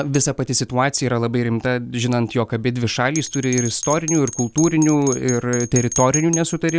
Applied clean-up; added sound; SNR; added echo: none; Bell; 11 dB; none.